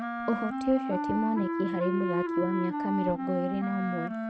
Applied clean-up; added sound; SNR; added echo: neural mask model RNNoise.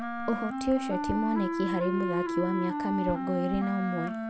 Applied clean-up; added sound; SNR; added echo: none; Wind instrument, woodwind instrument; 1 dB; none.